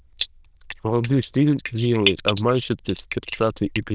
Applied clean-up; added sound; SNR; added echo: neural diffusion model UNIVERSE++.